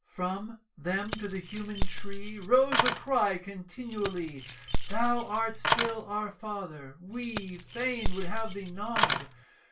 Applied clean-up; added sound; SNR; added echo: none; Keys jangling; -3 dB; reverberation time 0.2 s.